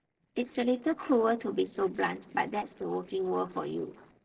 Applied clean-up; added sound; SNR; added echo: neural separator model SepFormer DNS4.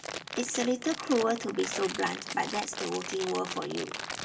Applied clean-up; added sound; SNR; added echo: none; Crumpling, crinkling; 7 dB; reverberation time 1.4 s.